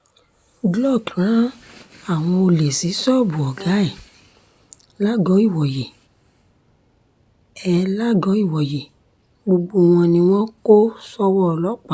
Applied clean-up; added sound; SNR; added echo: none; Brass instrument; 20 dB; none.